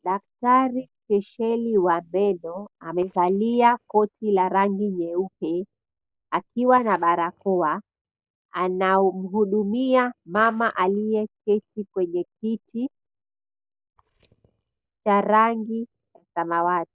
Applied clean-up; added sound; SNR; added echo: neural mask model DeepFilterNet 3.